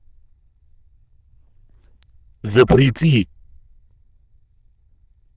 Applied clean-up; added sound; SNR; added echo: neural diffusion model UNIVERSE++.